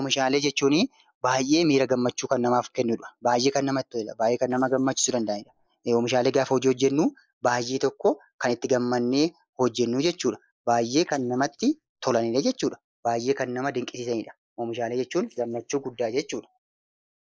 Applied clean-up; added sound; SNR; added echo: neural mask model Resemble Enhance denoiser.